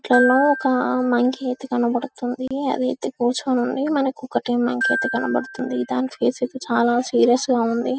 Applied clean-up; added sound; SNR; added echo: none; Glockenspiel; 10 dB; none.